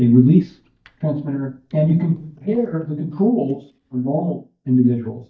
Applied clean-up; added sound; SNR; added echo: neural mask model DeepFilterNet 3.